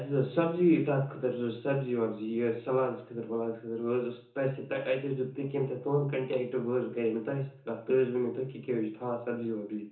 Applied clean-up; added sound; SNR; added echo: none; none; none; reverberation time 0.7 s.